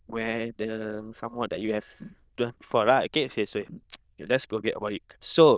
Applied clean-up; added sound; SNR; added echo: neural diffusion model UNIVERSE++.